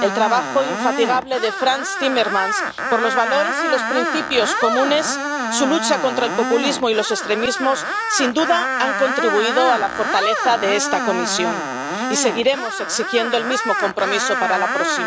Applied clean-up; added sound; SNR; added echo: none; Screech; 3 dB; none.